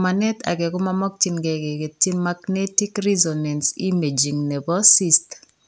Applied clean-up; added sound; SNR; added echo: none; none; none; none.